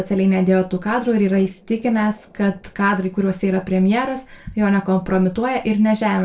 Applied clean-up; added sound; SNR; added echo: neural separator model SepFormer DNS4.